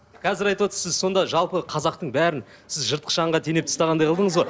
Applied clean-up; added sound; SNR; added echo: none; none; none; none.